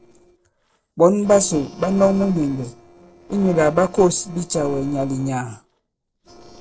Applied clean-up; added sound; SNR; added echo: neural separator model SepFormer DNS4.